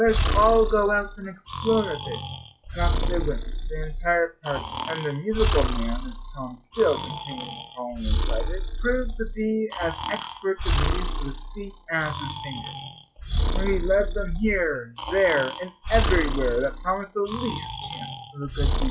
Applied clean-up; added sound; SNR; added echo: classical method log-MMSE.